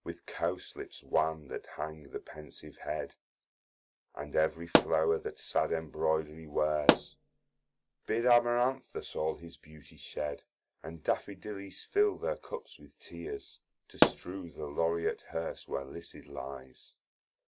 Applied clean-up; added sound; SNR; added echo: none; Explosion; -1 dB; none.